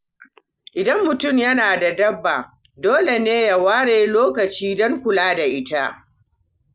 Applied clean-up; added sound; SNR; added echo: none; none; none; none.